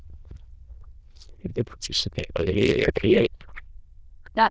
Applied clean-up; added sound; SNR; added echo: neural diffusion model UNIVERSE++.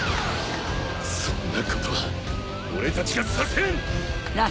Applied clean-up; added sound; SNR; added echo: none; none; none; none.